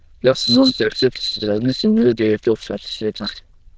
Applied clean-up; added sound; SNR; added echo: neural diffusion model UNIVERSE++.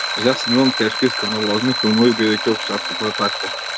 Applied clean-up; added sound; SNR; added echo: none; Alarm; 4 dB; none.